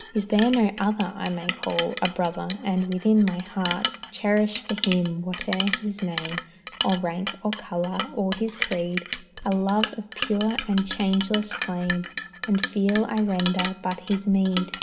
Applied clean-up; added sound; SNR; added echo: none; Chink, clink; 5 dB; reverberation time 1.2 s.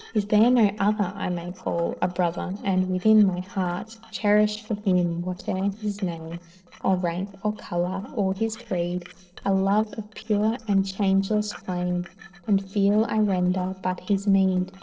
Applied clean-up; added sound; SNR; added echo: neural separator model SepFormer DNS4.